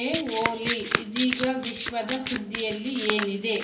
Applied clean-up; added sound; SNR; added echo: none; Domestic sounds, home sounds; 4 dB; reverberation time 0.3 s.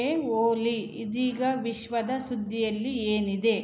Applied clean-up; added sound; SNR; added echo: none; none; none; none.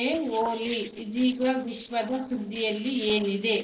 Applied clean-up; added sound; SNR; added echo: neural separator model SepFormer DNS4.